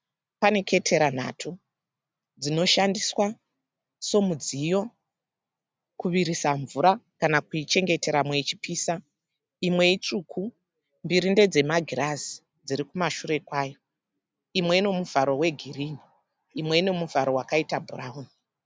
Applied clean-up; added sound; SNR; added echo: none; none; none; none.